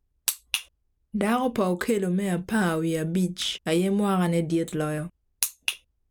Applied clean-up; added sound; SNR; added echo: none; none; none; none.